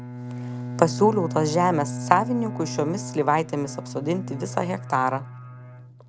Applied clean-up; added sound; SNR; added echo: none; Bowed string instrument; 9 dB; none.